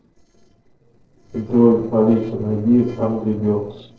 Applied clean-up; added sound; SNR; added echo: neural separator model SepFormer DNS4.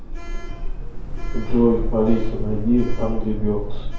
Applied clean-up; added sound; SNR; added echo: none; Sliding door; -1 dB; reverberation time 2.3 s.